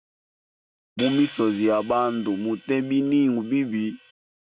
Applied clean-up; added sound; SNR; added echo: none; Hi-hat; 14 dB; none.